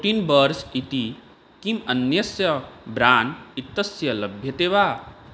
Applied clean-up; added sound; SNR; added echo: none; none; none; none.